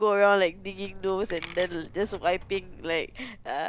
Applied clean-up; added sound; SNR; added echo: none; Coin (dropping); 16 dB; none.